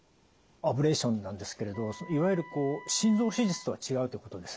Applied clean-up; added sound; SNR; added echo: none; Wind instrument, woodwind instrument; 19 dB; none.